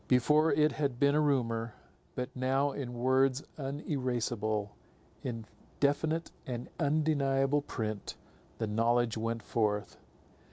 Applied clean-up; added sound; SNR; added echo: none; none; none; none.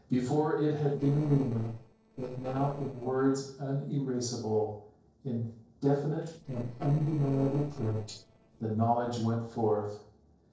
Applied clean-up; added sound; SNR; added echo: neural separator model SepFormer DNS4.